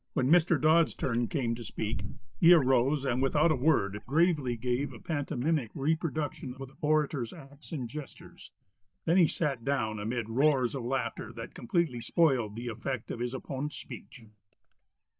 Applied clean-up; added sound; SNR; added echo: neural mask model DeepFilterNet 3.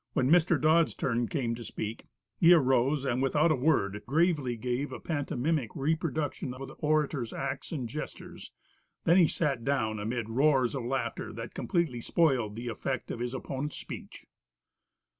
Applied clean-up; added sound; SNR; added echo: none; none; none; none.